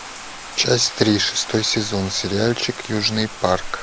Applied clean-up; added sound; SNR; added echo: none; Bathtub (filling or washing); 13 dB; none.